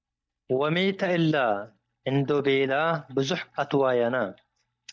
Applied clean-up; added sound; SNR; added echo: neural mask model DeepFilterNet 3.